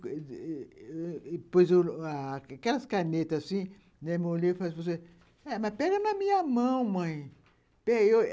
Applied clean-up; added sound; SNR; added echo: none; none; none; none.